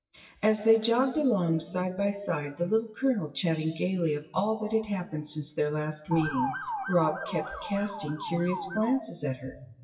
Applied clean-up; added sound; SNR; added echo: classical method WPE with log-MMSE.